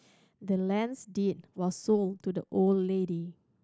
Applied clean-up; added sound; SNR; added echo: none; none; none; none.